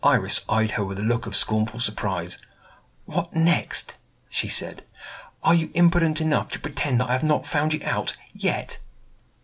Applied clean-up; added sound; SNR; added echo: none; none; none; none.